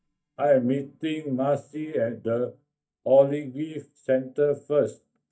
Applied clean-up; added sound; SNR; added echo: neural mask model DeepFilterNet 3.